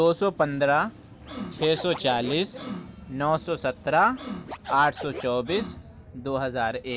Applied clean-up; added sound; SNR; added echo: none; Scratching (performance technique); 13 dB; none.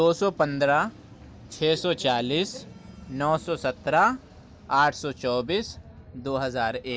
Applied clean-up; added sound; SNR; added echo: none; none; none; none.